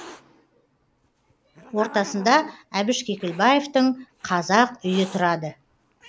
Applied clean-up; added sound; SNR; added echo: none; Hiss; 20 dB; none.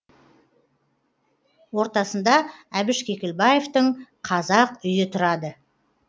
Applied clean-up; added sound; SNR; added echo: none; none; none; none.